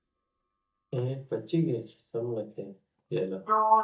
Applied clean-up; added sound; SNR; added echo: neural mask model DeepFilterNet 3.